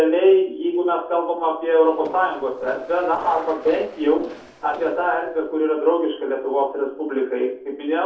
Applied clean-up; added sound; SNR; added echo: neural separator model SepFormer DNS4.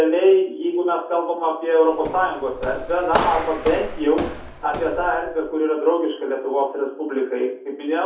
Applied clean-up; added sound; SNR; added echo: none; Walk, footsteps; 9 dB; reverberation time 0.5 s.